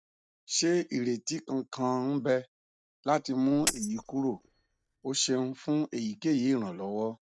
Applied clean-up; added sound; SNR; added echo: neural mask model DeepFilterNet 3.